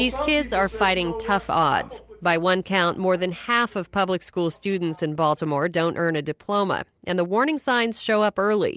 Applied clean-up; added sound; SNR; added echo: none; none; none; none.